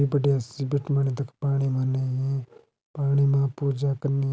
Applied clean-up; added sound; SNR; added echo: none; none; none; none.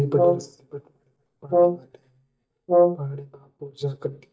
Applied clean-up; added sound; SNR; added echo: neural mask model DeepFilterNet 3.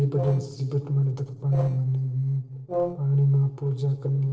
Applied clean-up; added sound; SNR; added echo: neural separator model SepFormer DNS4.